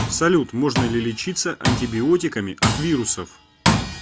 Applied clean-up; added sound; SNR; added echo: none; Tools; 3 dB; none.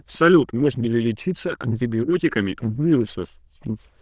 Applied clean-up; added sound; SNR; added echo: neural diffusion model UNIVERSE++.